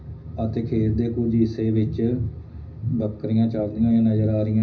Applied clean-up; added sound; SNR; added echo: none; none; none; reverberation time 0.4 s.